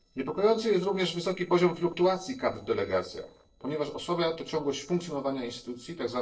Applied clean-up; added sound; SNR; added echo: neural separator model SepFormer DNS4.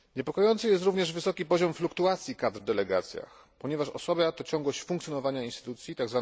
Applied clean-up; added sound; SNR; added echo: none; none; none; none.